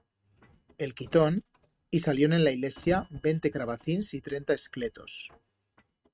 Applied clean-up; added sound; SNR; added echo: neural mask model RNNoise.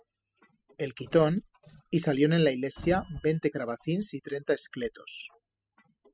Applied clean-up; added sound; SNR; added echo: classical method spectral subtraction.